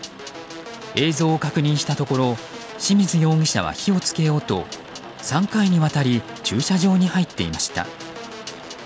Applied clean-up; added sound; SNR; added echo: none; Rain; 19 dB; none.